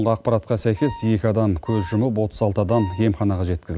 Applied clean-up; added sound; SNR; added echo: none; Wind instrument, woodwind instrument; 19 dB; none.